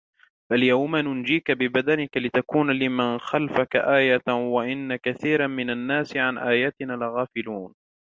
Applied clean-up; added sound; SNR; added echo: none; none; none; none.